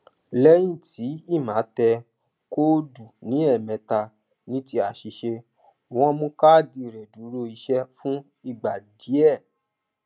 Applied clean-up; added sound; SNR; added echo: none; none; none; none.